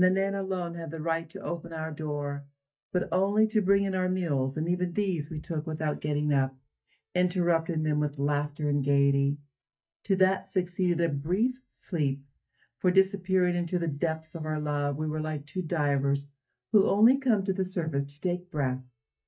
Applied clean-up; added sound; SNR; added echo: neural mask model DeepFilterNet 3.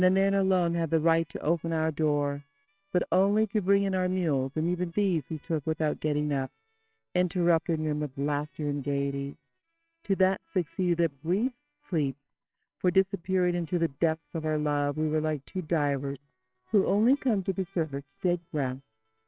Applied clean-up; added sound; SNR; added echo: neural separator model SepFormer WHAMR!.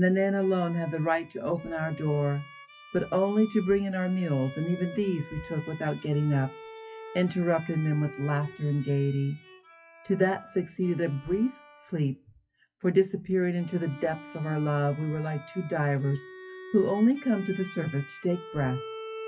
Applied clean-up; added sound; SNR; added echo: classical method WPE with log-MMSE.